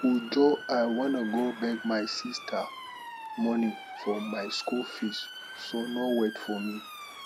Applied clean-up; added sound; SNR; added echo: none; Motor vehicle (road) / Siren; 12 dB; none.